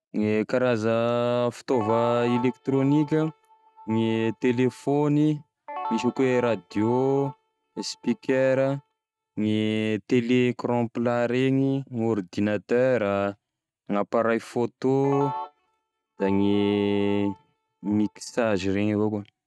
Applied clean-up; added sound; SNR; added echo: neural mask model RNNoise.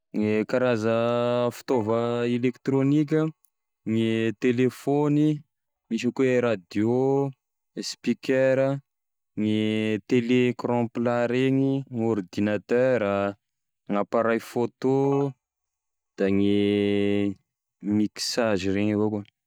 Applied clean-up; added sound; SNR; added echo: neural mask model DeepFilterNet 3.